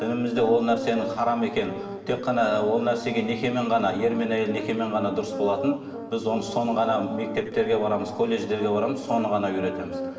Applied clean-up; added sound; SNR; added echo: none; Brass instrument; 10 dB; reverberation time 2.0 s.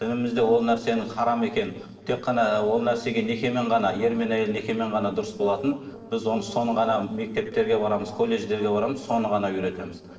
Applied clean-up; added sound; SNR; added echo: neural separator model SepFormer DNS4.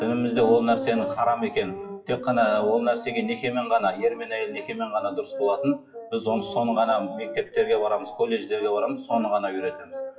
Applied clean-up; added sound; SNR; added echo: classical method WPE with log-MMSE.